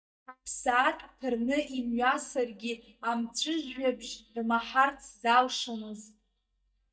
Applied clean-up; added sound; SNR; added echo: neural mask model DeepFilterNet 3.